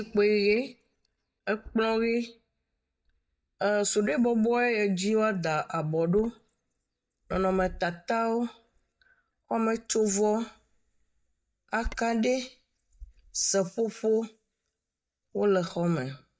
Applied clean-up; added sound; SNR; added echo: neural mask model DeepFilterNet 3.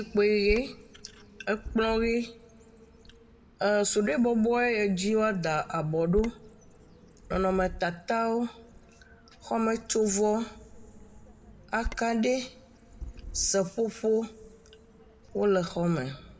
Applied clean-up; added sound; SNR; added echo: none; Bird vocalization, bird call, bird song; 15 dB; reverberation time 2.4 s.